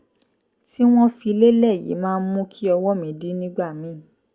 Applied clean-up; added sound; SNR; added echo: none; none; none; none.